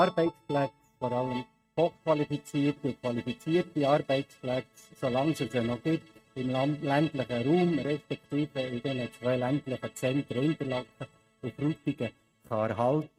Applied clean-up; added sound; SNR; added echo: neural mask model RNNoise.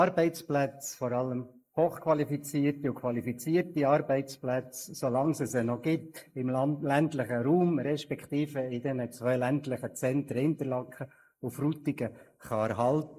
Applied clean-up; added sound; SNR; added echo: neural mask model Resemble Enhance denoiser.